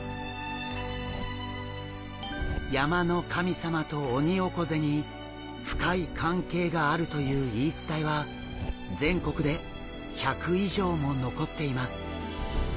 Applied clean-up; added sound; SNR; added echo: none; Zipper (clothing); 12 dB; none.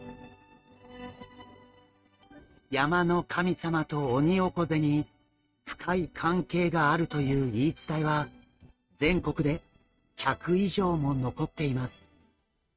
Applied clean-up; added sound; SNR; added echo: neural mask model RNNoise.